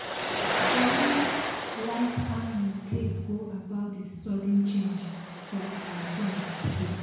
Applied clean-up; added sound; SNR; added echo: none; Waves, surf; 2 dB; reverberation time 1.0 s.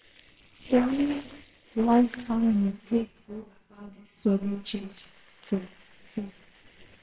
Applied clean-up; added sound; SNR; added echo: neural separator model SepFormer WHAMR!.